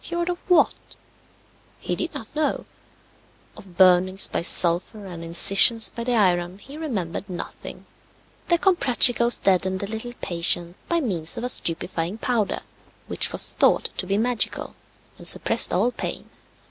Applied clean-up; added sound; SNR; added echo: none; none; none; none.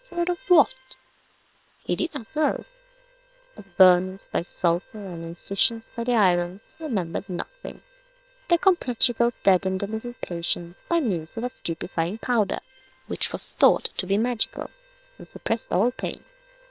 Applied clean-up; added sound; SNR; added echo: neural separator model SepFormer WHAM!.